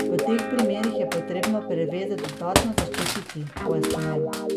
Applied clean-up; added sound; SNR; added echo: none; Guitar + Computer keyboard; -2 dB; none.